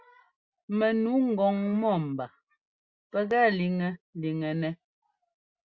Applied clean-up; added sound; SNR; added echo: none; none; none; none.